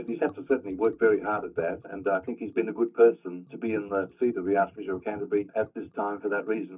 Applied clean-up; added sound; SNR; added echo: neural mask model DeepFilterNet 3.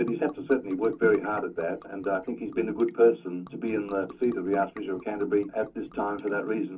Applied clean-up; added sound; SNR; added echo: neural separator model SepFormer DNS4.